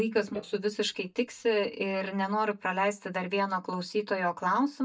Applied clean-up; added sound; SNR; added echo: neural mask model DeepFilterNet 3.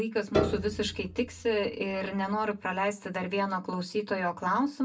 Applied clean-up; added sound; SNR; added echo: none; Piano; 5 dB; reverberation time 0.2 s.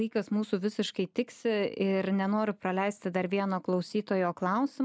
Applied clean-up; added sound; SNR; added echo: none; none; none; none.